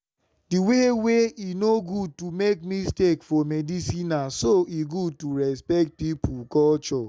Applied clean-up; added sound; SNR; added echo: none; none; none; none.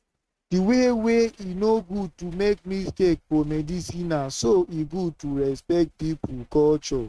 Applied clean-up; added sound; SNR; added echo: neural mask model RNNoise.